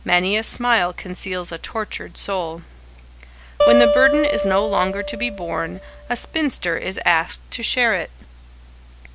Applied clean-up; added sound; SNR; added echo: none; Acoustic guitar; -1 dB; none.